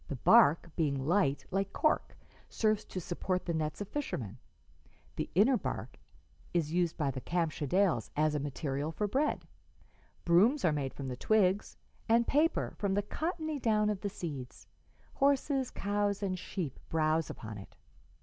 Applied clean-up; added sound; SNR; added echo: none; none; none; none.